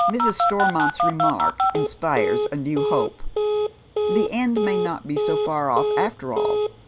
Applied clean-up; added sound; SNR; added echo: none; Telephone; -3 dB; none.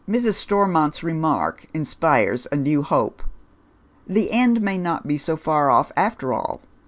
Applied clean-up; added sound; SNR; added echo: none; none; none; none.